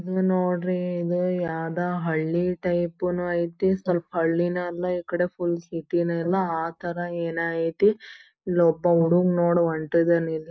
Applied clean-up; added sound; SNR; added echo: neural mask model Resemble Enhance denoiser.